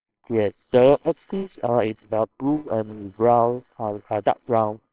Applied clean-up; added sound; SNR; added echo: neural separator model SepFormer WHAMR!.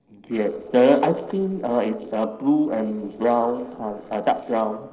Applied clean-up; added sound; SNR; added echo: neural separator model SepFormer DNS4.